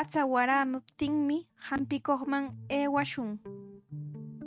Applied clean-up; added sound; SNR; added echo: neural mask model RNNoise.